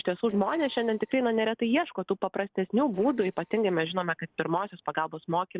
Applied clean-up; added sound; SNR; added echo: neural separator model SepFormer DNS4.